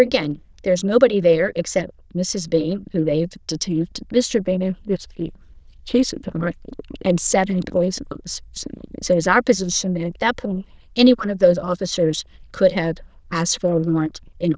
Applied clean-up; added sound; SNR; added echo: neural diffusion model UNIVERSE++.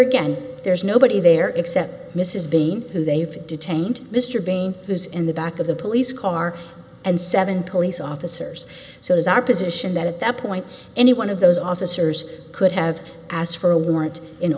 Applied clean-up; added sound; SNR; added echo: none; none; none; none.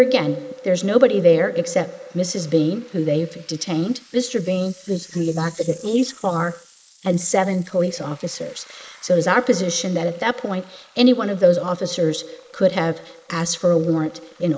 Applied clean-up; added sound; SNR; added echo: neural mask model Resemble Enhance denoiser.